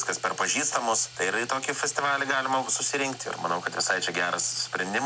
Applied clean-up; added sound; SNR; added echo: none; Domestic sounds, home sounds; 18 dB; none.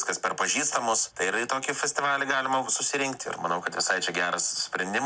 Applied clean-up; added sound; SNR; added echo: none; none; none; none.